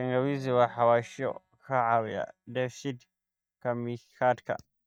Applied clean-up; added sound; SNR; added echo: neural mask model DeepFilterNet 3.